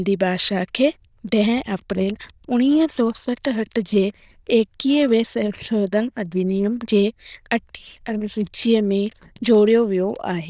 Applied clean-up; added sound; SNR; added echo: neural diffusion model UNIVERSE++.